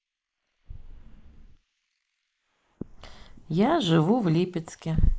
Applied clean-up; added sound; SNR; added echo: neural mask model Resemble Enhance denoiser.